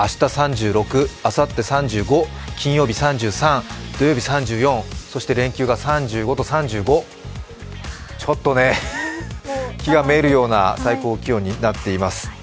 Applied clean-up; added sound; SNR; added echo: none; none; none; none.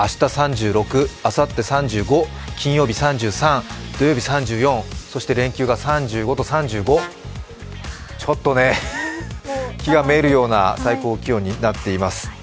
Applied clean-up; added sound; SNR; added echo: none; Brass instrument; 18 dB; none.